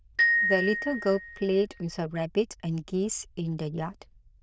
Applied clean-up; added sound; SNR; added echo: neural diffusion model UNIVERSE++.